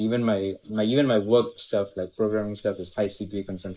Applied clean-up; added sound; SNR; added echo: neural mask model Resemble Enhance denoiser.